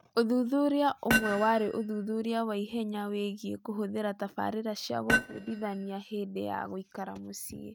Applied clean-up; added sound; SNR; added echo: neural mask model RNNoise.